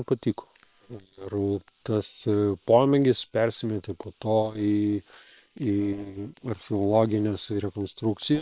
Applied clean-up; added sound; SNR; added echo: neural separator model SepFormer WHAM!.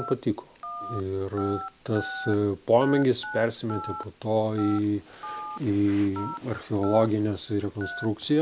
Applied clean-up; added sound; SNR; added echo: none; Telephone; 13 dB; none.